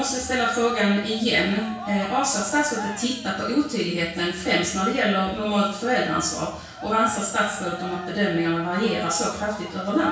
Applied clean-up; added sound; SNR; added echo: none; Cheering; 15 dB; reverberation time 0.6 s.